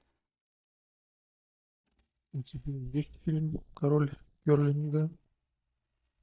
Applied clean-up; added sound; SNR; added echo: neural mask model DeepFilterNet 3.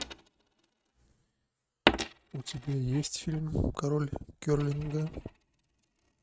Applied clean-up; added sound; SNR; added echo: neural mask model RNNoise.